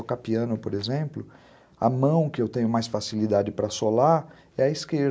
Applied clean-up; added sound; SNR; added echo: none; none; none; none.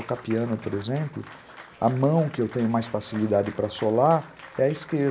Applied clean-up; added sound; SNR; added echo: none; Applause; 20 dB; none.